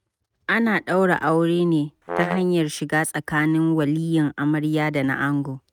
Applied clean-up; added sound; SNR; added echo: neural mask model RNNoise.